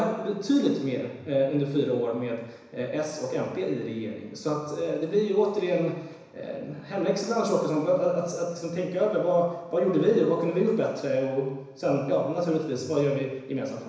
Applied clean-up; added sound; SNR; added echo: none; none; none; reverberation time 1.0 s.